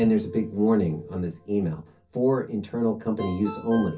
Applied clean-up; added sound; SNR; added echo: none; Ringtone; 20 dB; reverberation time 0.3 s.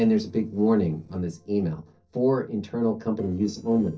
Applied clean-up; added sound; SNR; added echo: neural separator model SepFormer DNS4.